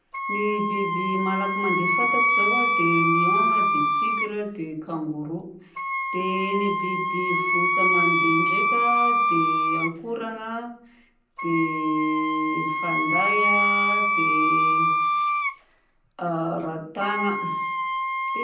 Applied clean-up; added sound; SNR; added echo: none; Wind instrument, woodwind instrument; -5 dB; reverberation time 0.6 s.